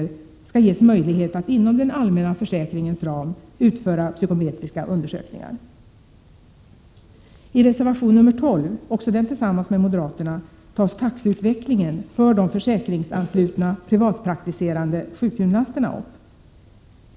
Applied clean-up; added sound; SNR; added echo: none; none; none; none.